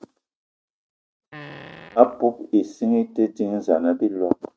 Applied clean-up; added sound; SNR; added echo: neural mask model RNNoise.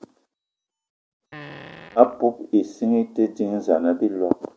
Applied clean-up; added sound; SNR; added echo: none; Fart; 19 dB; none.